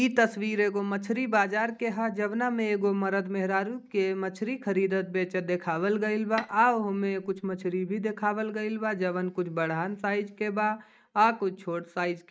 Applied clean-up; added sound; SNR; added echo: neural mask model RNNoise.